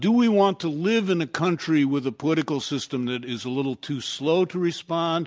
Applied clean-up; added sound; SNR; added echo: none; none; none; none.